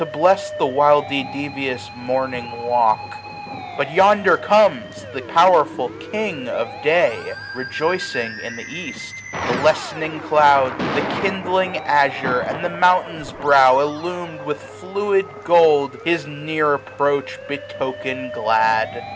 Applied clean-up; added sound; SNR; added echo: none; Thunder + Musical instrument; 11 dB; none.